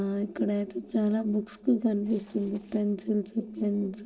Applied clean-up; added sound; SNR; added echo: neural separator model SepFormer DNS4.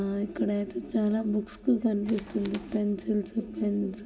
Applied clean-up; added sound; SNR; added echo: none; Tools; 14 dB; reverberation time 2.1 s.